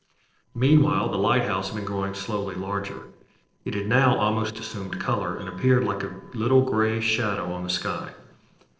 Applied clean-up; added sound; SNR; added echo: neural separator model SepFormer DNS4.